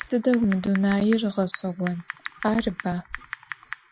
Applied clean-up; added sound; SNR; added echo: none; Typing; 15 dB; none.